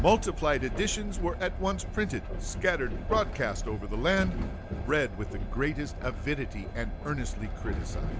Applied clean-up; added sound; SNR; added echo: none; Train; 3 dB; none.